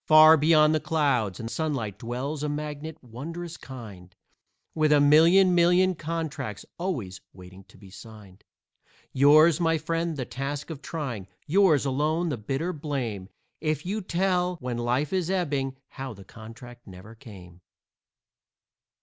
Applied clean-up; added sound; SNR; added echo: none; none; none; none.